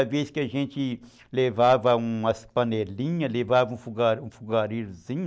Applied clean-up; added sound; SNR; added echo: none; none; none; none.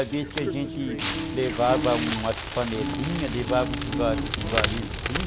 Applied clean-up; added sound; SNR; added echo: none; Crackle; 0 dB; none.